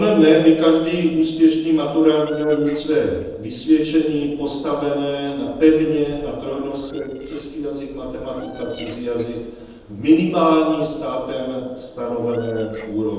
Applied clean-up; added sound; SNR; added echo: neural separator model SepFormer DNS4.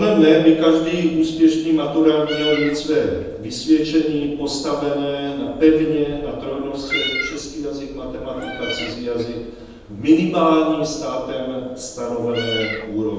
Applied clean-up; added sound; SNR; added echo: none; Meow; 14 dB; reverberation time 1.1 s.